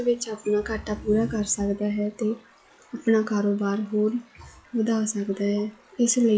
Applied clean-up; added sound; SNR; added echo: classical method log-MMSE.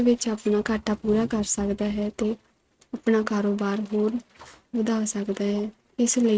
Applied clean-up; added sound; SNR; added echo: neural mask model RNNoise.